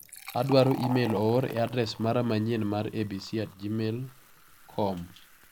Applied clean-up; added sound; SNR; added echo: none; Fill (with liquid); 16 dB; none.